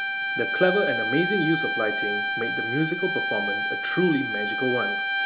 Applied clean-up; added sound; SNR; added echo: none; Bowed string instrument; 0 dB; none.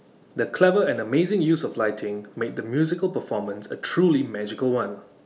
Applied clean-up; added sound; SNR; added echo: none; none; none; none.